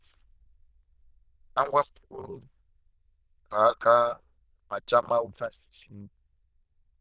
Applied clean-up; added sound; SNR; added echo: neural diffusion model UNIVERSE++.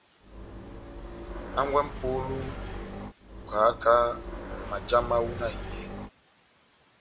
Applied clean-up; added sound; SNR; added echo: none; Motorcycle; 8 dB; none.